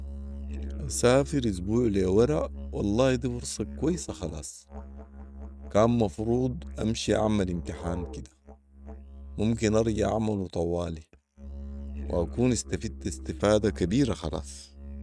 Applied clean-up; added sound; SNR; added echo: neural mask model RNNoise.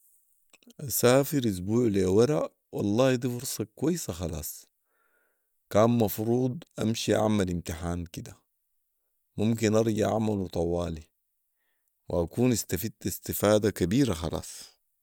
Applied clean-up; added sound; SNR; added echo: none; none; none; none.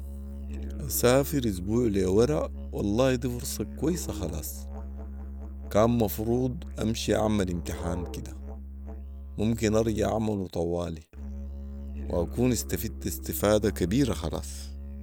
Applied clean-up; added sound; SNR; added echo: none; Musical instrument; 9 dB; none.